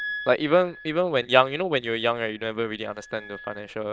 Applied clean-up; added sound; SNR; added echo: neural diffusion model UNIVERSE++.